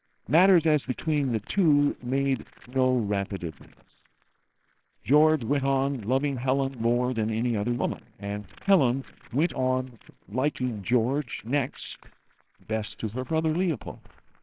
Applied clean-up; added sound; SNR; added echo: neural separator model SepFormer WHAMR!.